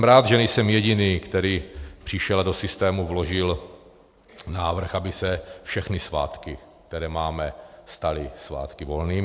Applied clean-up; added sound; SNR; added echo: none; none; none; none.